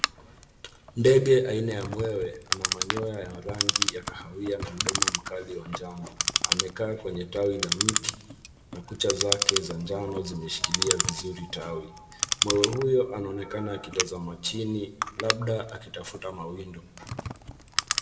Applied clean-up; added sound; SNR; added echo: none; Clock; 1 dB; reverberation time 0.7 s.